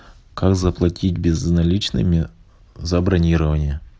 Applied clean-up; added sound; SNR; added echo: none; none; none; none.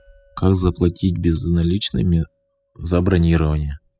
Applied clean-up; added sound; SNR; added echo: classical method spectral subtraction.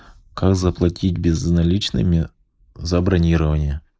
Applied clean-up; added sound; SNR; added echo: neural mask model Resemble Enhance denoiser.